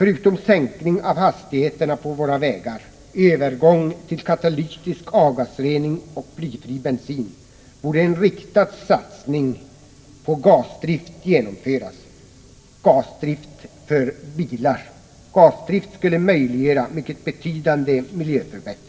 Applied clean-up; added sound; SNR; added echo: none; none; none; reverberation time 1.4 s.